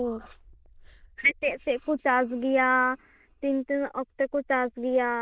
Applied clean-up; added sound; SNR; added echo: neural diffusion model UNIVERSE++.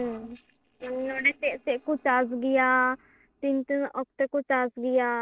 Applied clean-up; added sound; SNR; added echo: neural separator model SepFormer DNS4.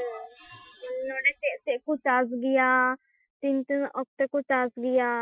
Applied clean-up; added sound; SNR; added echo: classical method Wiener filter.